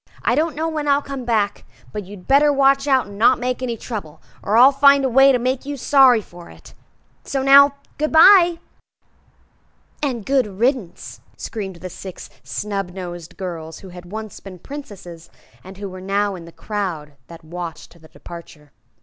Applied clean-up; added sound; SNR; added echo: none; none; none; none.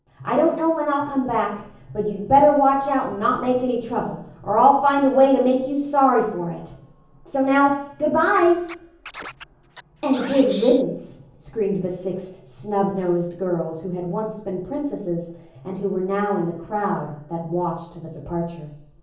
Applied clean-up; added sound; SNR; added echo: none; Scratching (performance technique); 16 dB; reverberation time 0.7 s.